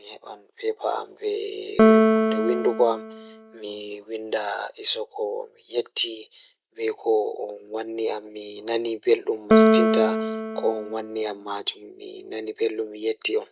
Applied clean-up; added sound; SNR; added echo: none; Piano; -3 dB; none.